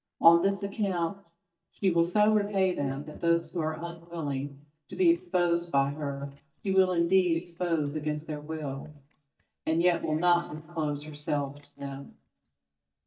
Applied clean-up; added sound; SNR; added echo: neural mask model DeepFilterNet 3.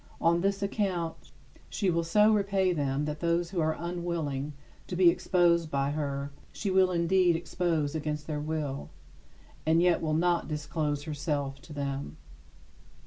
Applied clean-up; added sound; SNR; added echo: none; none; none; none.